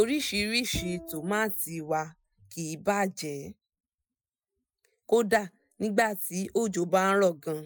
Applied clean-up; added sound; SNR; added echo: classical method Wiener filter.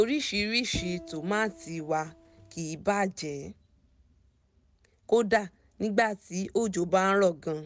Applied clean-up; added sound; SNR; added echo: none; Piano; 19 dB; none.